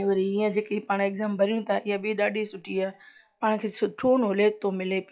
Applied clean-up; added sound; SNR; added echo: classical method log-MMSE.